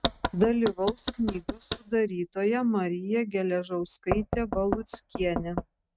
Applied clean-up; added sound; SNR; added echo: neural mask model RNNoise.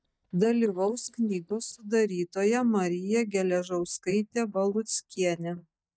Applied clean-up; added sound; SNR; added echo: neural mask model DeepFilterNet 3.